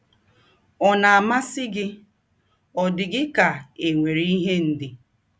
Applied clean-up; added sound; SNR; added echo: none; none; none; none.